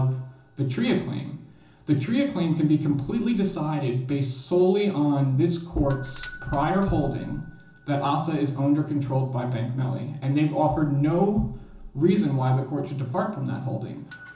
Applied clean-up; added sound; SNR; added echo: none; Bell / Doorbell; 11 dB; reverberation time 0.6 s.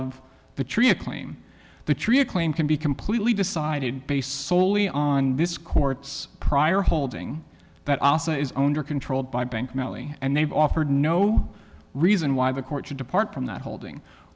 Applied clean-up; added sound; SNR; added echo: none; none; none; none.